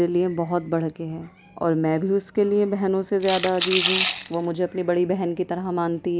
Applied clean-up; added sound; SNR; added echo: none; Rattle / Rattle (instrument); 3 dB; none.